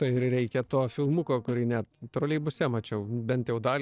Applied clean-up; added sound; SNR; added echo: neural separator model SepFormer DNS4.